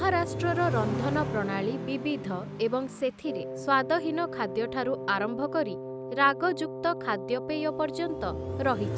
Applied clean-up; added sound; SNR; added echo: none; Accelerating, revving, vroom + Wind instrument, woodwind instrument; 5 dB; none.